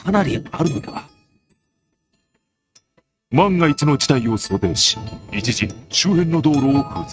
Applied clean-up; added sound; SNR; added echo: neural mask model RNNoise.